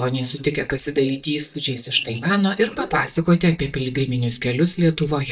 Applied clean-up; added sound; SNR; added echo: neural mask model DeepFilterNet 3.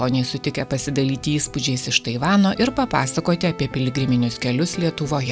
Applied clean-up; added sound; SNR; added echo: none; none; none; none.